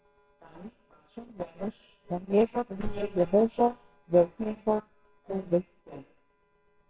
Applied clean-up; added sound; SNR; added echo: neural separator model SepFormer WHAMR!.